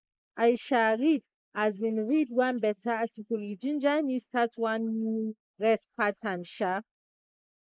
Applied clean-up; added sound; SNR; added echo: neural mask model Resemble Enhance denoiser.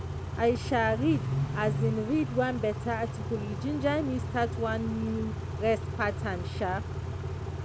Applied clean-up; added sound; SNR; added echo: none; Idling / Accelerating, revving, vroom / Car; 3 dB; none.